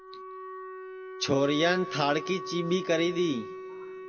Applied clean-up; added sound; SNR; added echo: none; Wind instrument, woodwind instrument; 10 dB; reverberation time 1.9 s.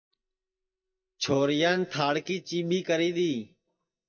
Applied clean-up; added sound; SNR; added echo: neural mask model DeepFilterNet 3.